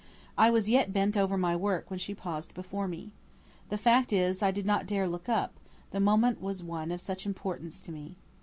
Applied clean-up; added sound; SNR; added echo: none; none; none; none.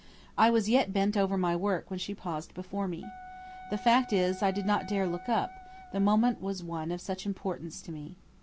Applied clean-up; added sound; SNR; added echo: none; Wind instrument, woodwind instrument; 16 dB; none.